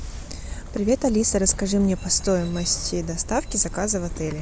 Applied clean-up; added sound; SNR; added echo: none; Train; 18 dB; none.